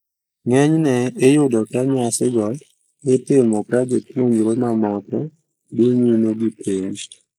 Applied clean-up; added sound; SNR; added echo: neural mask model Resemble Enhance denoiser.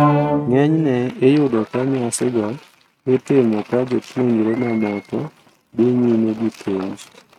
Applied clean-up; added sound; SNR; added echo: neural mask model RNNoise.